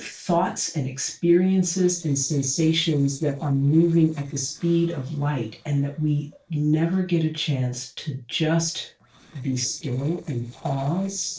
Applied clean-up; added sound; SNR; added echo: neural separator model SepFormer DNS4.